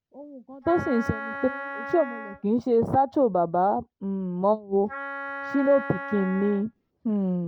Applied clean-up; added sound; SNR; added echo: none; Wind instrument, woodwind instrument; 10 dB; none.